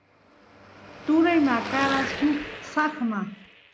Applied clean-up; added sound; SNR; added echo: none; Car passing by / Traffic noise, roadway noise / Engine; 11 dB; none.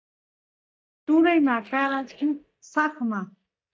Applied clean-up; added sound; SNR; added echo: neural mask model DeepFilterNet 3.